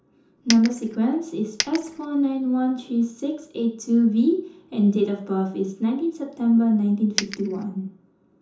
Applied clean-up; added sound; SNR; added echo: none; Coin (dropping); 8 dB; reverberation time 0.6 s.